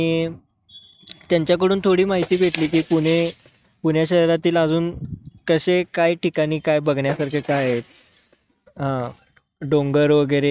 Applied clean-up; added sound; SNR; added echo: neural mask model RNNoise.